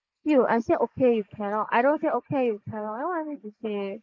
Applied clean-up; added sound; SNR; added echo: neural mask model Resemble Enhance denoiser.